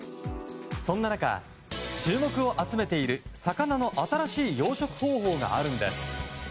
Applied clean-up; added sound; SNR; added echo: none; none; none; none.